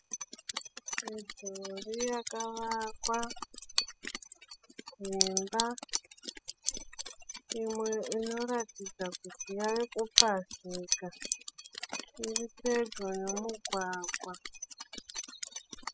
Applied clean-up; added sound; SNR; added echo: classical method spectral subtraction.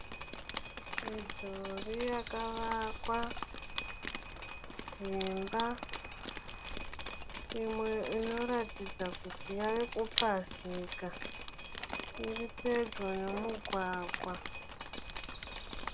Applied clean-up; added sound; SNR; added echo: none; Drip; -1 dB; none.